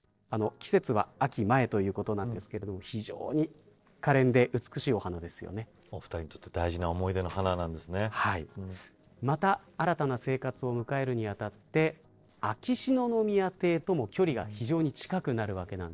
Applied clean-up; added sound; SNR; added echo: neural separator model SepFormer DNS4.